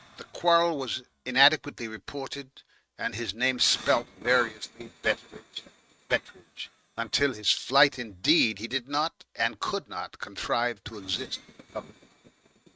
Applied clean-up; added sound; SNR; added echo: neural mask model RNNoise.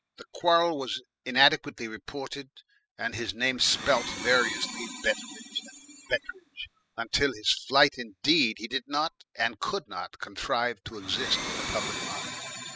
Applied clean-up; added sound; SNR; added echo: classical method spectral subtraction.